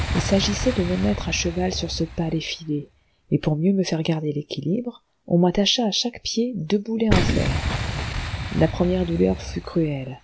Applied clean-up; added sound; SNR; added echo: none; Boom; 6 dB; none.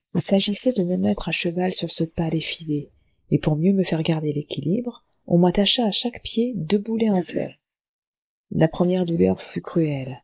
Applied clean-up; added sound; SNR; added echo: neural mask model Resemble Enhance denoiser.